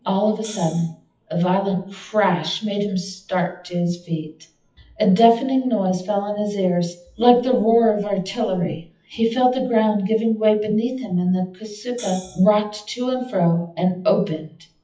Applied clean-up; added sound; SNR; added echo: classical method WPE with log-MMSE.